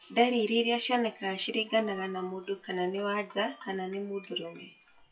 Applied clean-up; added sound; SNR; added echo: classical method WPE with log-MMSE.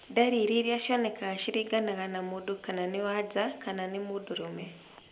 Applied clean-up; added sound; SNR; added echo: none; none; none; none.